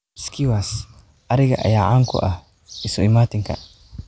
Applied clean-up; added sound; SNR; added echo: none; none; none; none.